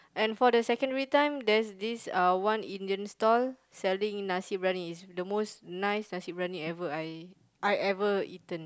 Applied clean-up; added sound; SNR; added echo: none; none; none; none.